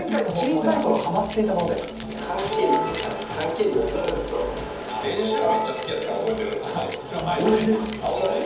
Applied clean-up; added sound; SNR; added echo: none; Keys jangling; 15 dB; reverberation time 0.7 s.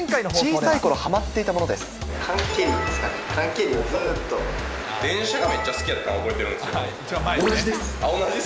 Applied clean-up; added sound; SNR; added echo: none; none; none; none.